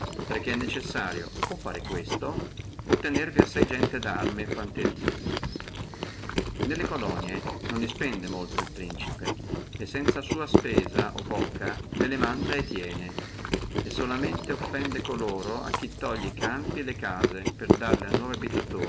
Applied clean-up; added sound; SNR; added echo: none; Chewing, mastication; -4 dB; none.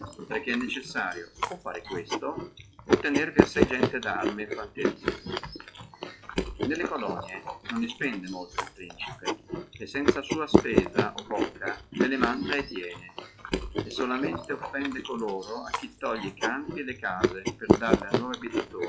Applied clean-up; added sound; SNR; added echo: classical method log-MMSE.